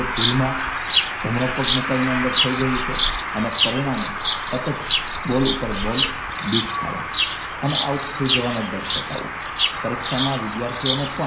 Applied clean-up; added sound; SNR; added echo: none; Bird vocalization, bird call, bird song; -4 dB; reverberation time 0.5 s.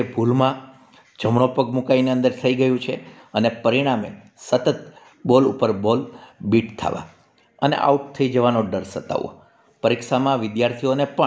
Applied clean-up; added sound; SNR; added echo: none; none; none; none.